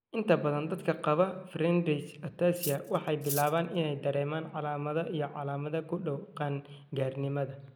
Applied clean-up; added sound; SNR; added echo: neural mask model Resemble Enhance denoiser.